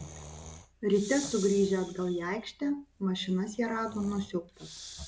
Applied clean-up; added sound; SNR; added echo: none; Breathing; 15 dB; none.